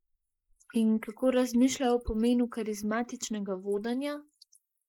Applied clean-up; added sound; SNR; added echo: neural mask model Resemble Enhance denoiser.